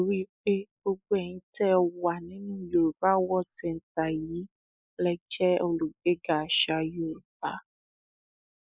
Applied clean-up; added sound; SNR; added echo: neural mask model Resemble Enhance denoiser.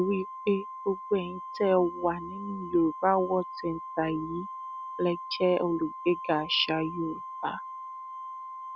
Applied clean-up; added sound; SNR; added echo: none; Organ; 10 dB; none.